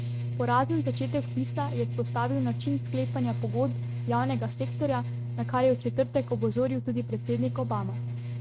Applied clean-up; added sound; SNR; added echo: neural mask model RNNoise.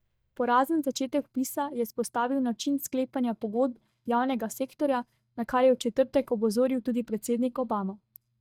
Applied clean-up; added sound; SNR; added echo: neural mask model DeepFilterNet 3.